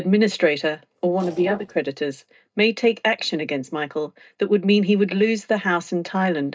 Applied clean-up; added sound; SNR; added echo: neural mask model DeepFilterNet 3.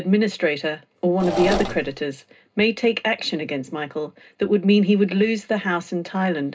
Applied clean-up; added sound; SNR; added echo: none; Engine / Mechanisms; 4 dB; reverberation time 0.2 s.